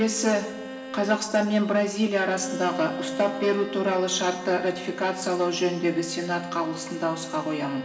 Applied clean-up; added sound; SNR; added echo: none; Bowed string instrument; 11 dB; reverberation time 1.0 s.